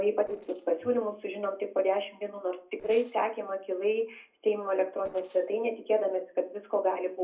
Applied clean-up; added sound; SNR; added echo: neural separator model SepFormer DNS4.